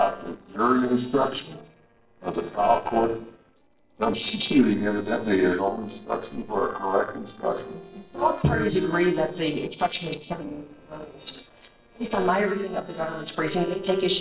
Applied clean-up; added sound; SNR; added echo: neural separator model SepFormer DNS4.